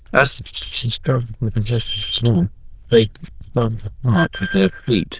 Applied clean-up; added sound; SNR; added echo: neural diffusion model UNIVERSE++.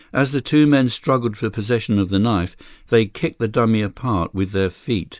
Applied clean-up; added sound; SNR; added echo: neural mask model Resemble Enhance denoiser.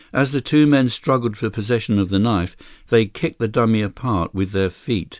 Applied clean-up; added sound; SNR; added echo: none; none; none; none.